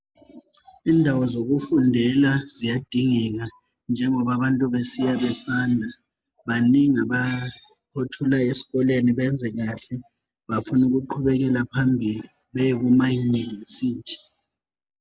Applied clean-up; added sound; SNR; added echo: none; none; none; none.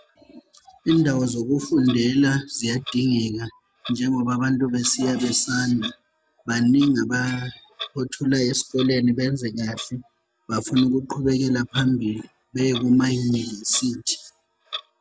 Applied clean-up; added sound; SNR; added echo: none; Clock; 19 dB; none.